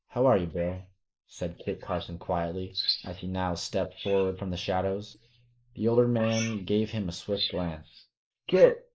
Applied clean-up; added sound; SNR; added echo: neural mask model Resemble Enhance denoiser.